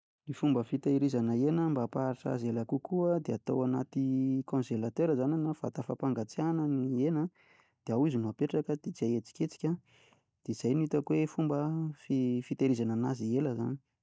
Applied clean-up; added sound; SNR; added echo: none; none; none; none.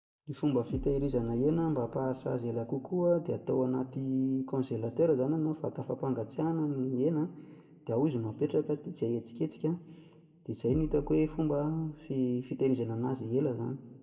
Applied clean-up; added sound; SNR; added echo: none; Bass drum; 14 dB; reverberation time 1.0 s.